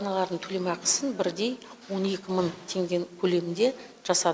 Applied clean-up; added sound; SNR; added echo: none; none; none; none.